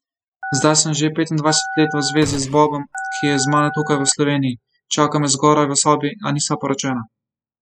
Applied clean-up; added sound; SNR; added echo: classical method spectral subtraction.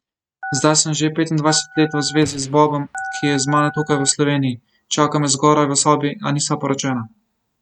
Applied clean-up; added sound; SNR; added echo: neural mask model RNNoise.